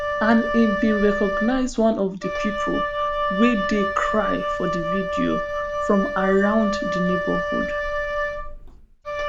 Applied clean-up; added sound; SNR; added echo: none; Wind instrument, woodwind instrument; 2 dB; none.